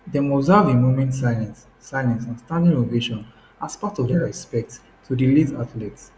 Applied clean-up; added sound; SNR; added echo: none; none; none; none.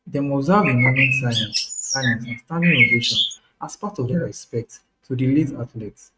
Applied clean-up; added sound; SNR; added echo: neural mask model RNNoise.